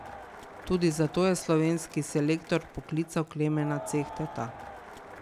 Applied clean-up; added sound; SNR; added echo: none; Crowd; 15 dB; none.